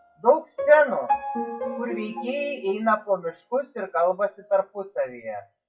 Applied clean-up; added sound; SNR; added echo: classical method WPE with log-MMSE.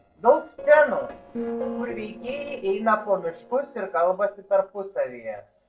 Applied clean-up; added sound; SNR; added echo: neural separator model SepFormer DNS4.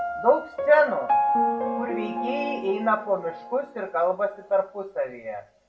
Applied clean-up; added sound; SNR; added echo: none; Piano; 4 dB; reverberation time 0.4 s.